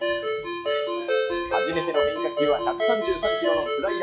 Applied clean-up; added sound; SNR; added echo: classical method log-MMSE.